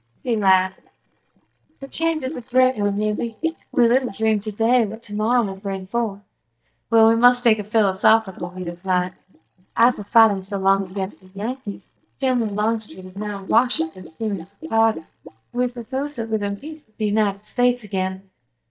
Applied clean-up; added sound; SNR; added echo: neural mask model DeepFilterNet 3.